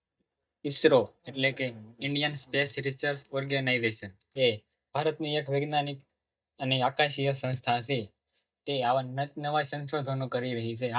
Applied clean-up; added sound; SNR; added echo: neural mask model DeepFilterNet 3.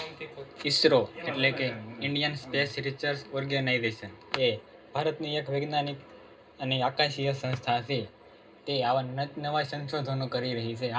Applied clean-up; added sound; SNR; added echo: none; Drawer open or close; 18 dB; reverberation time 0.2 s.